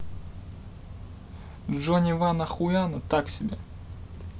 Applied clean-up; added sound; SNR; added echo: none; none; none; none.